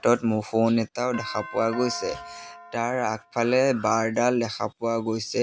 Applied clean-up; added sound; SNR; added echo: none; Doorbell; 15 dB; none.